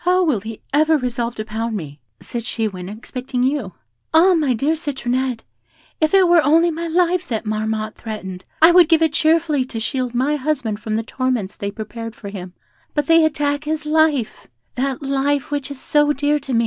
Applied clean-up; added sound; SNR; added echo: none; none; none; none.